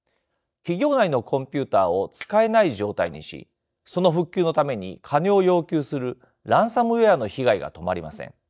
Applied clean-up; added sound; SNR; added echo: neural mask model DeepFilterNet 3.